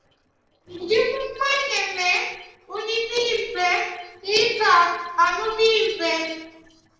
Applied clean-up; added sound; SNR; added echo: neural separator model SepFormer DNS4.